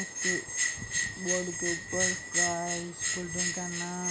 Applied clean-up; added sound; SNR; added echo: none; Bell; -5 dB; none.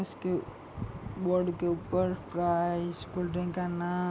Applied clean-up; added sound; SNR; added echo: none; none; none; none.